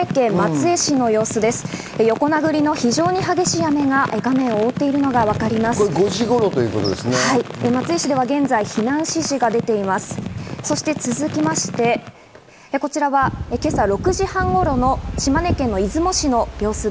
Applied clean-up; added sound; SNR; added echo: none; none; none; none.